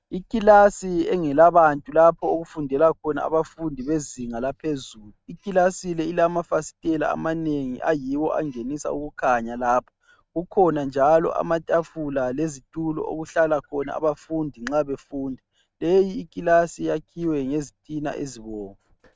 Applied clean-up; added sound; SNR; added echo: neural mask model RNNoise.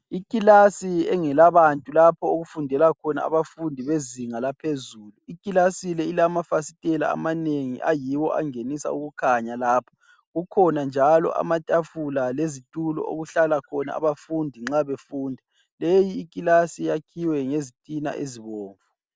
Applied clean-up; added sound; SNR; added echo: none; none; none; none.